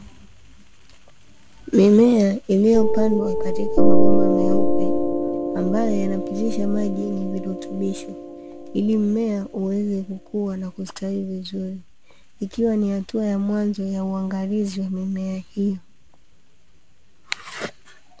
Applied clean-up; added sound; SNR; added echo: none; Piano; -2 dB; none.